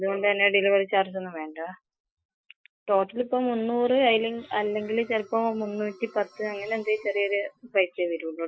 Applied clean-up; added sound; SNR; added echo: classical method Wiener filter.